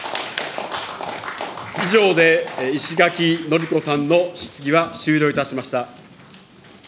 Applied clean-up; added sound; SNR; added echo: none; none; none; none.